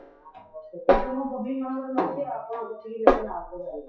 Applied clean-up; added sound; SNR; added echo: classical method WPE with log-MMSE.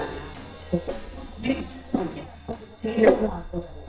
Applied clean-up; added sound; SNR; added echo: neural mask model DeepFilterNet 3.